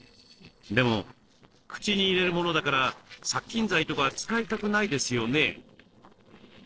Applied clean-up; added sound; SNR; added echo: neural separator model SepFormer DNS4.